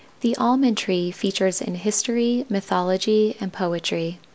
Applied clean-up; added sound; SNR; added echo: none; none; none; none.